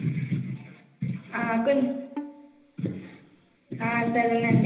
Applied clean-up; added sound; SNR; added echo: none; Bowed string instrument; 16 dB; reverberation time 1.0 s.